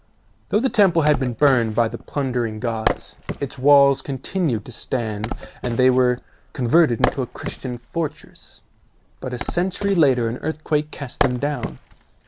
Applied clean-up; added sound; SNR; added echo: none; Wood; 9 dB; none.